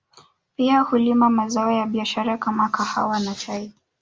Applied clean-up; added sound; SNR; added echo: none; none; none; none.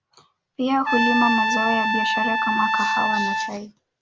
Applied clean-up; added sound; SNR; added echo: none; Trumpet; -2 dB; none.